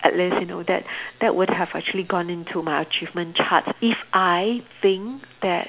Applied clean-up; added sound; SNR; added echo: none; none; none; none.